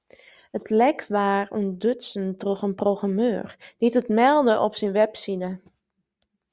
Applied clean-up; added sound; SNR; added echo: none; none; none; none.